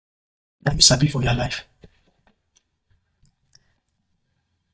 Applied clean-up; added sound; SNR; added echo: neural mask model DeepFilterNet 3.